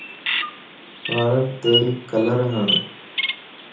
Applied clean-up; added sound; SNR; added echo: none; Bird vocalization, bird call, bird song; 4 dB; reverberation time 0.6 s.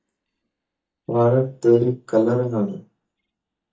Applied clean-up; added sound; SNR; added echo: neural mask model DeepFilterNet 3.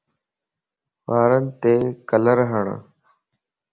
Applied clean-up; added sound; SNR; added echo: none; none; none; none.